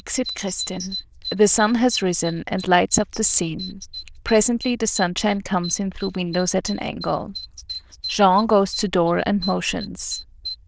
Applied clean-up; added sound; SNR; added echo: neural diffusion model UNIVERSE++.